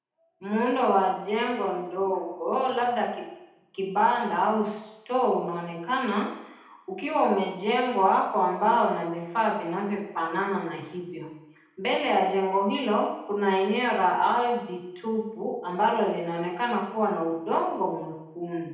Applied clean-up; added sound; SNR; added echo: none; none; none; reverberation time 0.8 s.